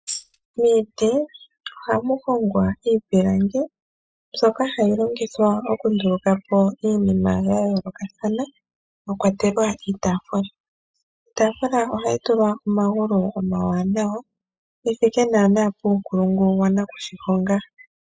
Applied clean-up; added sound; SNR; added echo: classical method spectral subtraction.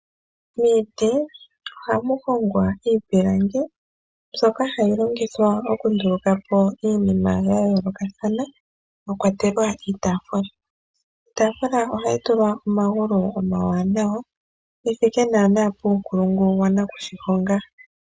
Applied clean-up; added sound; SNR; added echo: none; none; none; none.